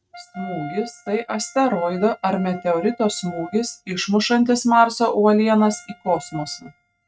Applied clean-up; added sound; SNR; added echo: neural mask model RNNoise.